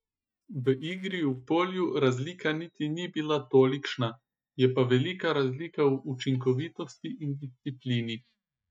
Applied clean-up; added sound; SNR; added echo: neural mask model DeepFilterNet 3.